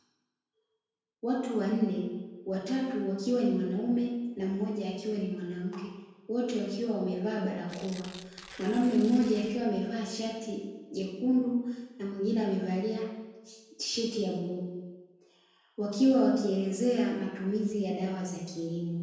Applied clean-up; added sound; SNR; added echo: none; Tearing; 18 dB; reverberation time 1.2 s.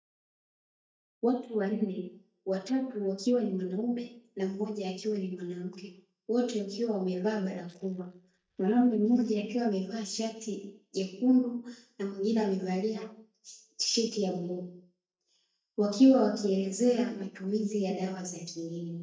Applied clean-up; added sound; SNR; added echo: neural mask model DeepFilterNet 3.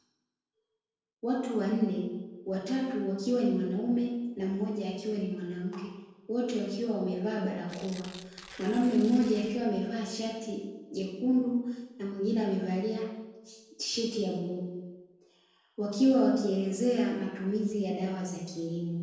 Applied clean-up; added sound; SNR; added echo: neural separator model SepFormer DNS4.